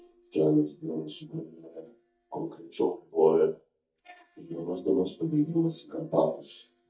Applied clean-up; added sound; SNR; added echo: neural mask model DeepFilterNet 3.